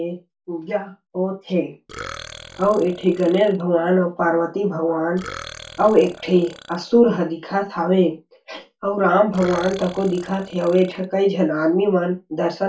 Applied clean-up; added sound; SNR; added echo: none; Burping, eructation; 18 dB; reverberation time 0.2 s.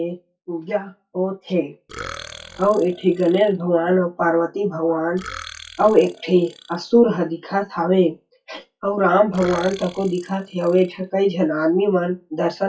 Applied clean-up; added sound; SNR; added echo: classical method WPE with log-MMSE.